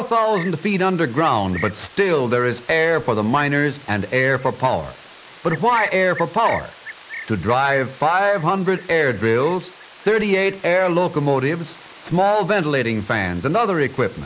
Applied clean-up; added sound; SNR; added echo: neural mask model Resemble Enhance denoiser.